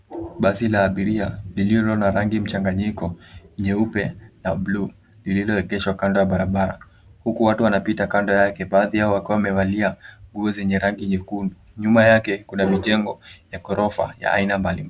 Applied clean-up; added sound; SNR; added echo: none; none; none; none.